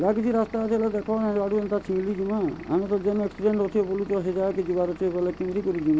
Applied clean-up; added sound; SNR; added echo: none; Engine / Vehicle; 19 dB; none.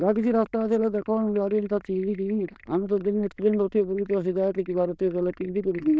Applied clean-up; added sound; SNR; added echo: neural diffusion model UNIVERSE++.